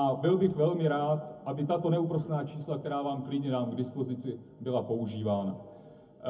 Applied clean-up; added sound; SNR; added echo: none; none; none; reverberation time 0.3 s.